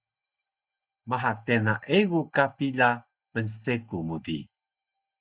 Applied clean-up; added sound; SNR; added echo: neural mask model DeepFilterNet 3.